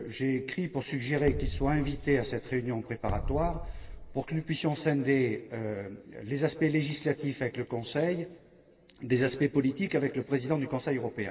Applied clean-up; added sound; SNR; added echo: none; Bass drum; 6 dB; reverberation time 1.7 s.